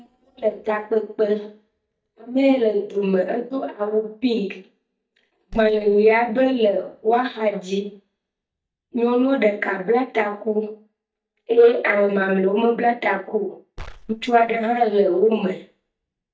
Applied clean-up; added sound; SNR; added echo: neural mask model DeepFilterNet 3.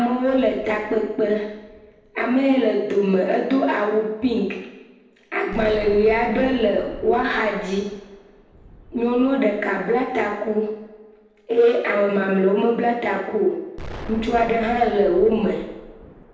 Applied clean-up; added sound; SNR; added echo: none; Explosion; 19 dB; reverberation time 0.9 s.